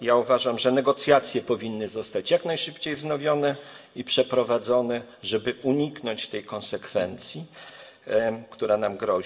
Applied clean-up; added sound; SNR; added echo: none; none; none; reverberation time 0.6 s.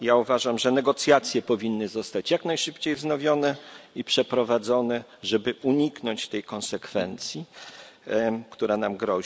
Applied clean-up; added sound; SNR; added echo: none; none; none; none.